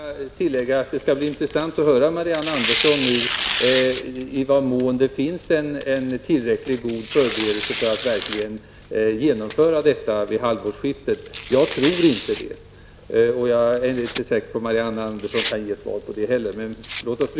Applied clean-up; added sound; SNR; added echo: none; Tearing; 6 dB; none.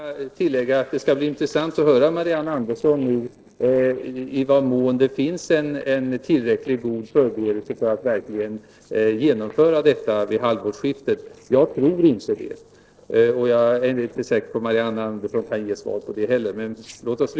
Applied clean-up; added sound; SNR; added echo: neural separator model SepFormer DNS4.